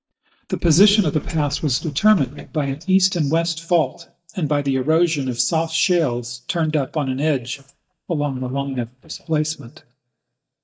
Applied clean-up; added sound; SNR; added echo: neural mask model DeepFilterNet 3.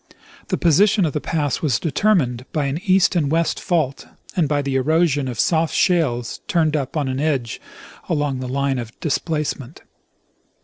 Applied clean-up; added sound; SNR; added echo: none; none; none; none.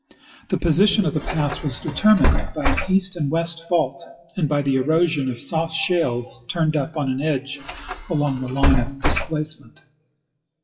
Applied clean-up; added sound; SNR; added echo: classical method WPE with log-MMSE.